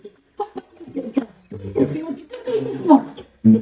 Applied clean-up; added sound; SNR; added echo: neural mask model DeepFilterNet 3.